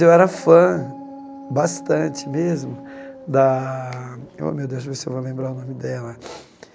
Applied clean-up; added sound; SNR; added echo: none; Dog; 18 dB; none.